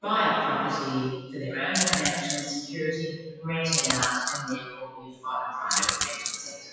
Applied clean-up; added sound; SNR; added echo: classical method WPE with log-MMSE.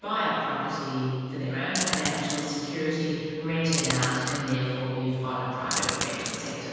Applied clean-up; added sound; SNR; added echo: none; Coin (dropping); 3 dB; reverberation time 2.1 s.